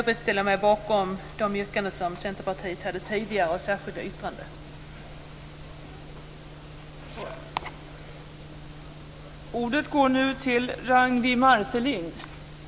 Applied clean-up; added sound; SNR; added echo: none; none; none; none.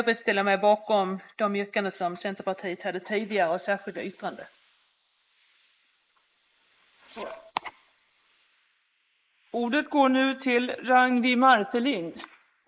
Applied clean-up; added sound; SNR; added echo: neural mask model Resemble Enhance denoiser.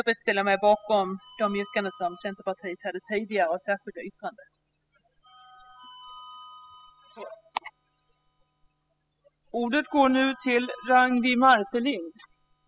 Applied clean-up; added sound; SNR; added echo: classical method spectral subtraction.